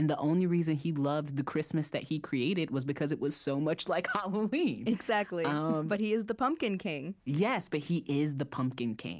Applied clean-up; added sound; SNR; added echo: none; none; none; none.